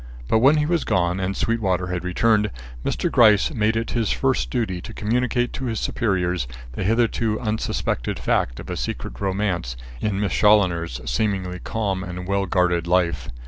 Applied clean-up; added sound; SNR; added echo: none; none; none; none.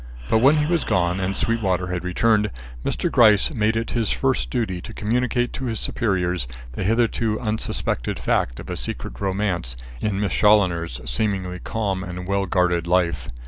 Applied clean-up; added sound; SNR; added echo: none; Breathing; 16 dB; none.